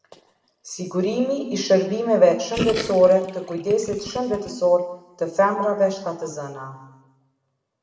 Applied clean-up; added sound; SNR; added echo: none; Gurgling; 12 dB; reverberation time 1.0 s.